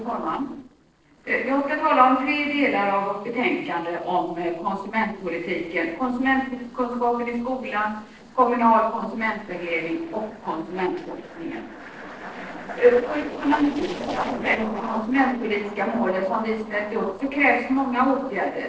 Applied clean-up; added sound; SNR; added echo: neural separator model SepFormer DNS4.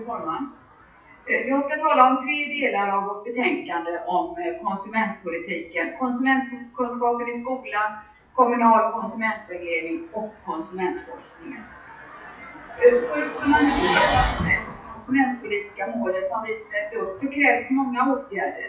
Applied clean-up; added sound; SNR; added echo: classical method WPE with log-MMSE.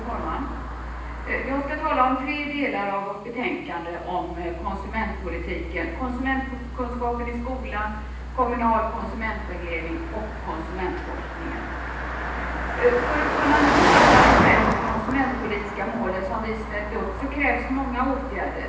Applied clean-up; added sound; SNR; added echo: none; Car passing by; 0 dB; reverberation time 0.9 s.